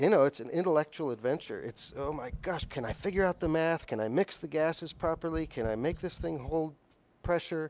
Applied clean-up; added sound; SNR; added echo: none; Tap; 14 dB; none.